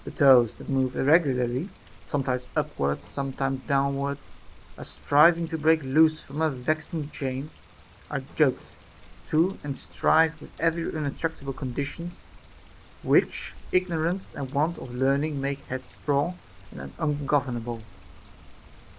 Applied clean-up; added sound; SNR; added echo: none; Water; 18 dB; none.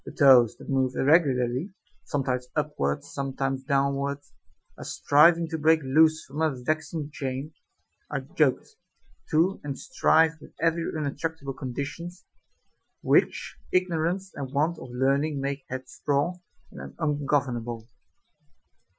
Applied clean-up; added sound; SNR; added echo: classical method Wiener filter.